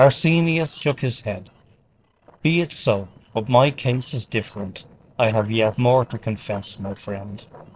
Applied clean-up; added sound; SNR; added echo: neural separator model SepFormer DNS4.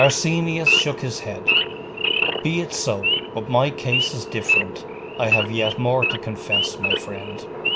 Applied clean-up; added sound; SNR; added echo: none; Idling / Wild animals; -1 dB; none.